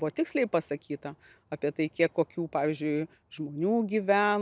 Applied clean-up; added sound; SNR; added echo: none; none; none; none.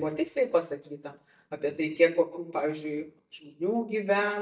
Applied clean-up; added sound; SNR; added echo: neural mask model DeepFilterNet 3.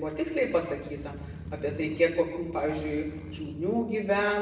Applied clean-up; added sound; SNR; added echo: none; Motorcycle / Crow; 14 dB; reverberation time 0.9 s.